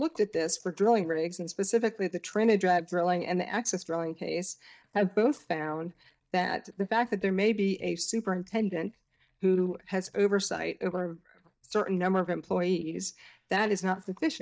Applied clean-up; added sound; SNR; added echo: neural mask model DeepFilterNet 3.